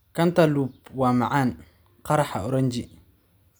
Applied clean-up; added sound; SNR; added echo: none; none; none; none.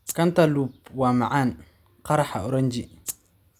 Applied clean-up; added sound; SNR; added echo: none; Rattle (instrument); 12 dB; none.